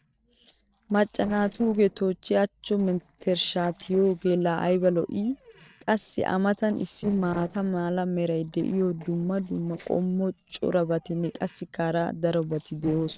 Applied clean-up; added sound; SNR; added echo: neural separator model SepFormer DNS4.